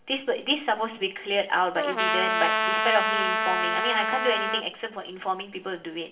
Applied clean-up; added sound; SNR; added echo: none; Trumpet; -2 dB; reverberation time 0.7 s.